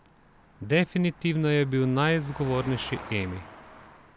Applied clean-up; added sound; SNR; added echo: none; Engine; 18 dB; none.